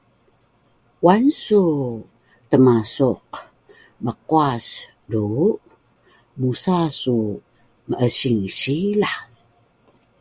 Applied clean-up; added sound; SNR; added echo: none; none; none; none.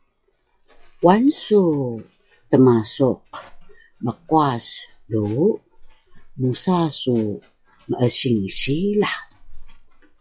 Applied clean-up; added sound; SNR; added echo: classical method log-MMSE.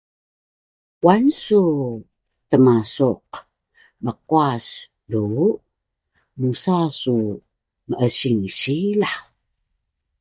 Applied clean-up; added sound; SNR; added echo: neural mask model DeepFilterNet 3.